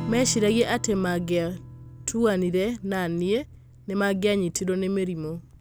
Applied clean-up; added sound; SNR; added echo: none; Strum; 15 dB; none.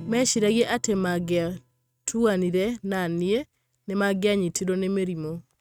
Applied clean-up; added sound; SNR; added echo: neural mask model RNNoise.